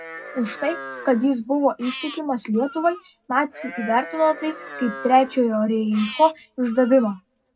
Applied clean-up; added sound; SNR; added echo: none; Livestock, farm animals, working animals; 15 dB; reverberation time 0.3 s.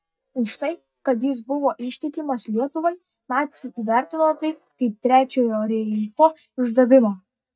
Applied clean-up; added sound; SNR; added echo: neural mask model DeepFilterNet 3.